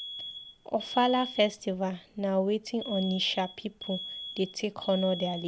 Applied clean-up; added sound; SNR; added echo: none; Alarm; 12 dB; none.